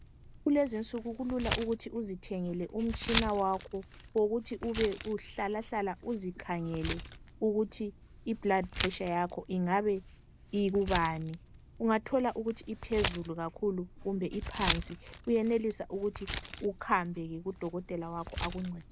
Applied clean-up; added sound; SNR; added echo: none; Keys jangling; 2 dB; none.